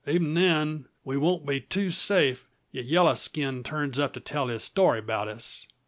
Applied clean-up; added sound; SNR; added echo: none; none; none; none.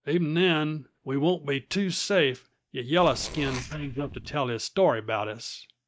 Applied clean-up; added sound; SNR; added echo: neural mask model DeepFilterNet 3.